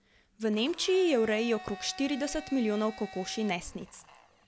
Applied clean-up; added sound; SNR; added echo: none; Domestic sounds, home sounds; 17 dB; none.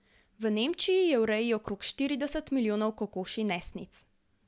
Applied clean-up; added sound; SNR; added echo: none; none; none; none.